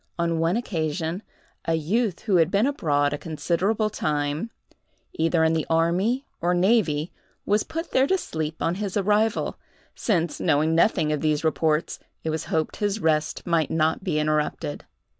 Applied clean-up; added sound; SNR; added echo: none; none; none; none.